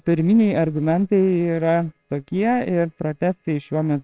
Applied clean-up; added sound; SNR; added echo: neural separator model SepFormer WHAMR!.